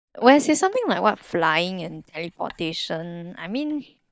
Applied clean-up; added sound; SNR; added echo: neural mask model DeepFilterNet 3.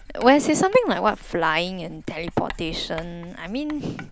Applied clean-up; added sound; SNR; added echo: none; Writing; 18 dB; none.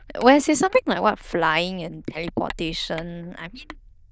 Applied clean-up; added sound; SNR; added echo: neural diffusion model UNIVERSE++.